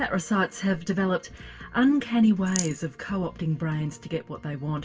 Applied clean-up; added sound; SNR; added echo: none; Rattle; 10 dB; reverberation time 0.1 s.